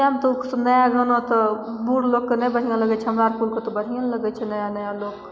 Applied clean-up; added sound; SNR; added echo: none; none; none; none.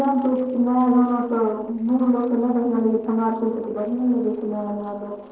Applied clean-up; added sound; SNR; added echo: neural separator model SepFormer DNS4.